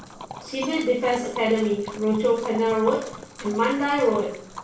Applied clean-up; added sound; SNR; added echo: none; Liquid; 14 dB; reverberation time 0.4 s.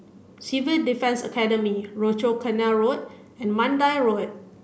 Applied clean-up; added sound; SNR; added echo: none; none; none; none.